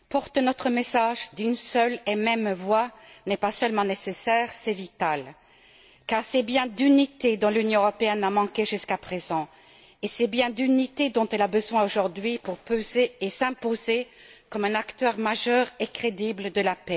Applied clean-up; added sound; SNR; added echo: none; none; none; none.